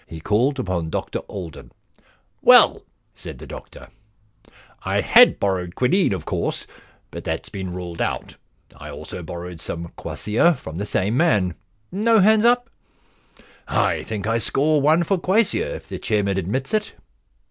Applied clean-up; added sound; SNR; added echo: none; none; none; none.